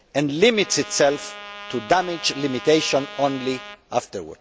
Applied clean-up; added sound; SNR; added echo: none; Trumpet; 15 dB; none.